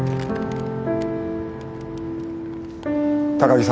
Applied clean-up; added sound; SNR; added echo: none; none; none; none.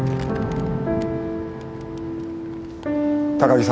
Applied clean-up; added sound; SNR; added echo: none; Thunder / Rain; 10 dB; none.